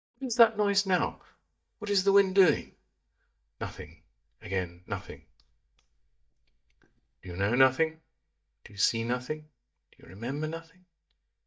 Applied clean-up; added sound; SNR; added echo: neural mask model DeepFilterNet 3.